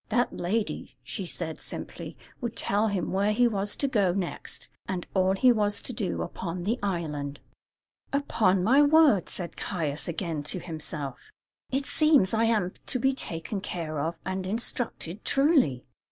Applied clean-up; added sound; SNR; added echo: none; none; none; none.